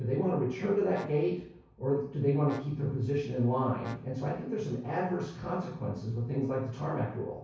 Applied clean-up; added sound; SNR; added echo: none; Brass instrument; 20 dB; reverberation time 0.6 s.